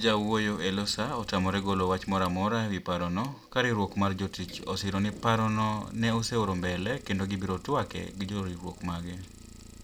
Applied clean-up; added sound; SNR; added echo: none; Idling; 19 dB; none.